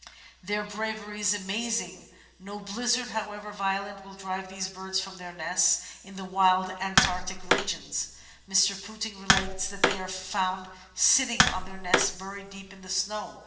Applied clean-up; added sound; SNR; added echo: none; Tap; -1 dB; reverberation time 0.9 s.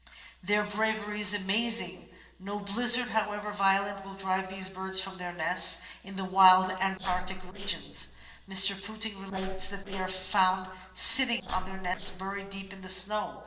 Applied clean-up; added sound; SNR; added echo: neural separator model SepFormer DNS4.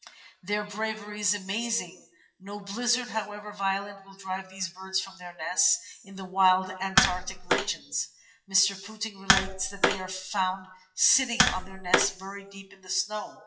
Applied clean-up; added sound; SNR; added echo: classical method WPE with log-MMSE.